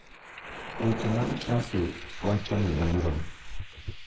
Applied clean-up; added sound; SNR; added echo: neural mask model Resemble Enhance denoiser.